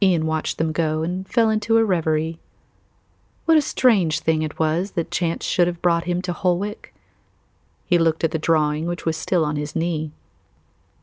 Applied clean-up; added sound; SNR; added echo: none; none; none; none.